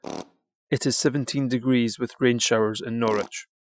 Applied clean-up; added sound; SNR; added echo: classical method Wiener filter.